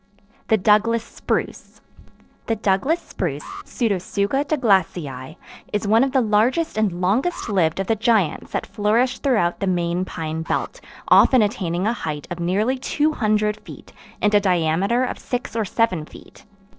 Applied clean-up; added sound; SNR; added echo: neural separator model SepFormer DNS4.